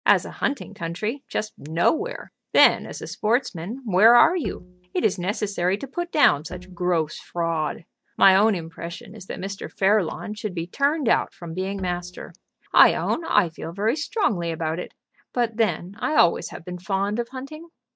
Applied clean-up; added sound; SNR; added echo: neural mask model DeepFilterNet 3.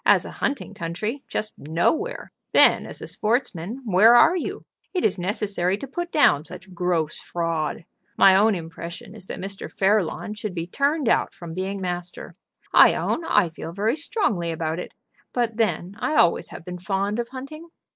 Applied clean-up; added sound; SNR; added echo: neural mask model Resemble Enhance denoiser.